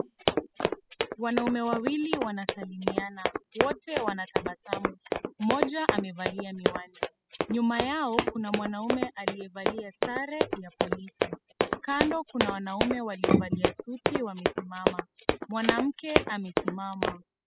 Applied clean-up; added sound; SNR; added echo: classical method spectral subtraction.